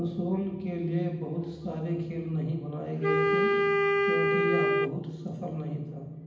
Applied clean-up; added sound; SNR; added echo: none; Wind instrument, woodwind instrument; -5 dB; reverberation time 0.8 s.